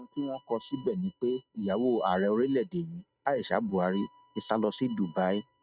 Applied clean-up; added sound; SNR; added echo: neural mask model RNNoise.